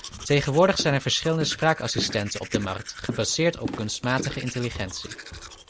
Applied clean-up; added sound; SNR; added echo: none; Domestic sounds, home sounds + Walk, footsteps; 11 dB; none.